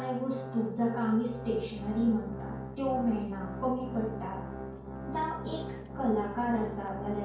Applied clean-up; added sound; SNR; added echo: none; Organ; 8 dB; reverberation time 0.5 s.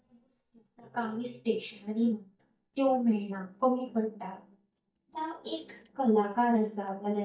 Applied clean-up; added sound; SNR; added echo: neural mask model DeepFilterNet 3.